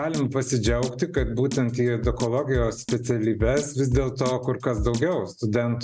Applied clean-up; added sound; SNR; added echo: none; Drum kit; 9 dB; none.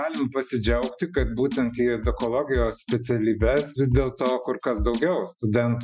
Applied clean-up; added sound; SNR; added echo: classical method Wiener filter.